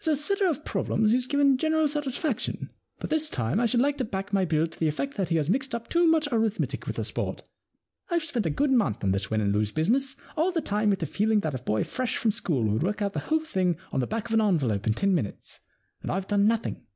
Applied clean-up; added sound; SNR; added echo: none; none; none; none.